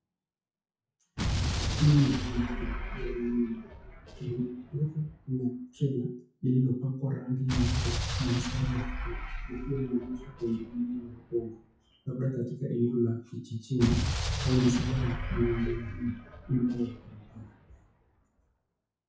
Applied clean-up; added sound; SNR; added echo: classical method WPE with log-MMSE.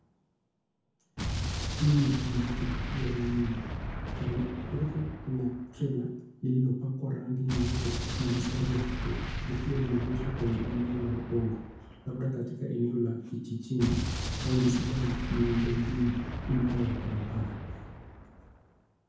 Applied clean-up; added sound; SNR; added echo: none; Explosion; 5 dB; reverberation time 0.9 s.